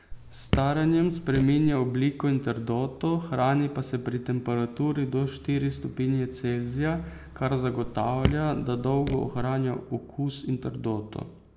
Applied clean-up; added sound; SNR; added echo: none; Raindrop / Drip; 6 dB; none.